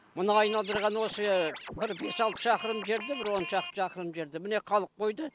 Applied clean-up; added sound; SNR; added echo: none; Scratching (performance technique); 10 dB; none.